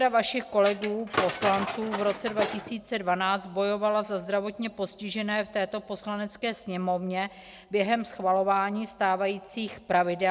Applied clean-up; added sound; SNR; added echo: none; Tools; 6 dB; none.